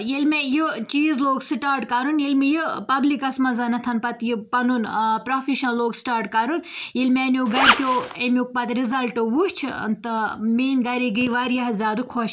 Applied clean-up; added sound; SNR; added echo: none; Zipper (clothing); -2 dB; none.